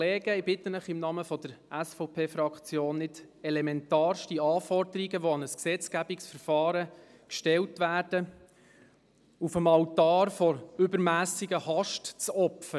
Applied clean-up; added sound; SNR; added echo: none; none; none; none.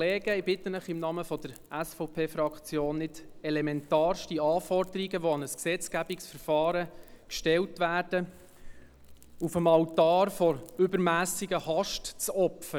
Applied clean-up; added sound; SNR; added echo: none; Crackle; 19 dB; none.